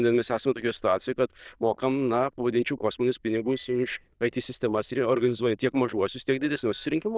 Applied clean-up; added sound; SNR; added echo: neural diffusion model UNIVERSE++.